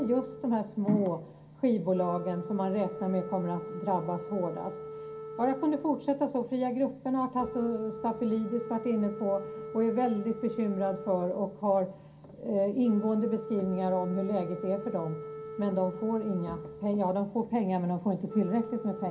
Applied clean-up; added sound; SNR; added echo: none; Wind instrument, woodwind instrument; 12 dB; reverberation time 0.3 s.